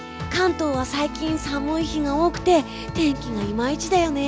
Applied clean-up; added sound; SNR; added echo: none; Trumpet; 18 dB; none.